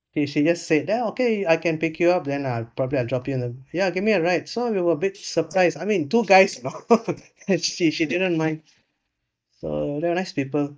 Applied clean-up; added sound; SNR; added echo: neural mask model DeepFilterNet 3.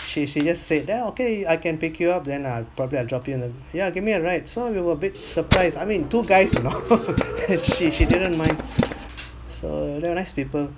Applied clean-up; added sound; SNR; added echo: none; Tools; 2 dB; none.